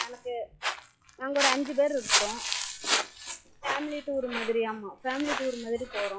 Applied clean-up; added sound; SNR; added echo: classical method log-MMSE.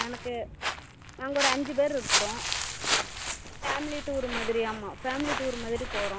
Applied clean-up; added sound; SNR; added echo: none; Walk, footsteps; 0 dB; none.